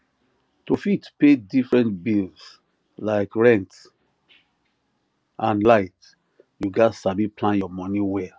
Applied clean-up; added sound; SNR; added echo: none; none; none; none.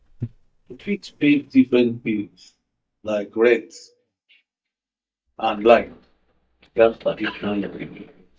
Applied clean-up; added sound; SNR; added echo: neural mask model DeepFilterNet 3.